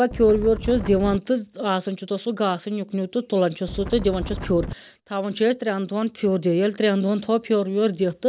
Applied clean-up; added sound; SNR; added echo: none; Wind; 8 dB; none.